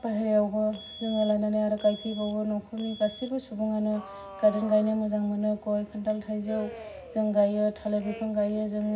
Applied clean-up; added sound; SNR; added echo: none; Alarm; 19 dB; reverberation time 0.4 s.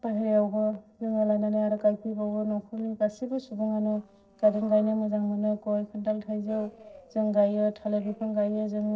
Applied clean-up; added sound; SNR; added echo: neural separator model SepFormer DNS4.